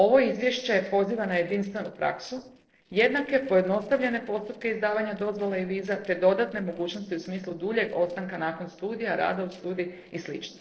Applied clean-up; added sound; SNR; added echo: neural separator model SepFormer DNS4.